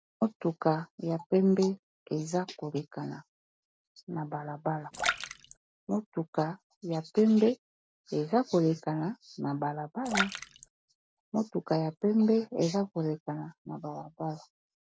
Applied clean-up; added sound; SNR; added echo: none; Splash, splatter; 7 dB; none.